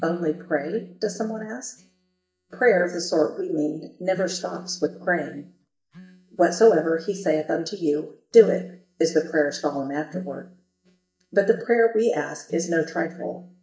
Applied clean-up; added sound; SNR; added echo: neural mask model DeepFilterNet 3.